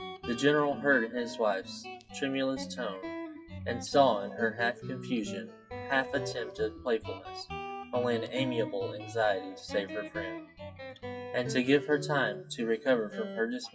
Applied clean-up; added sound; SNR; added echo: classical method WPE with log-MMSE.